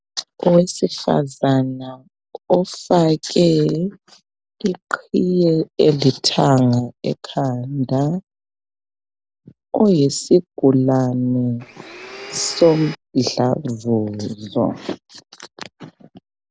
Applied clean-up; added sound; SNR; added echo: none; Domestic sounds, home sounds; 16 dB; none.